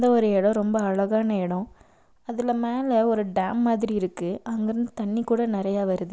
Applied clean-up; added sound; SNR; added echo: none; none; none; none.